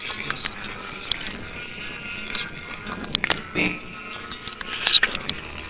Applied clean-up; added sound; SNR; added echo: neural separator model SepFormer WHAMR!.